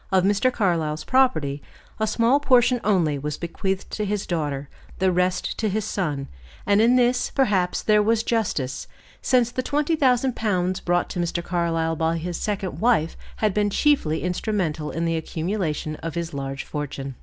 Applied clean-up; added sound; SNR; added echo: none; none; none; none.